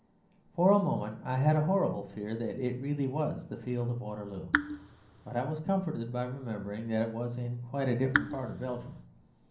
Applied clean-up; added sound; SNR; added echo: none; Raindrop / Drip; 3 dB; reverberation time 0.6 s.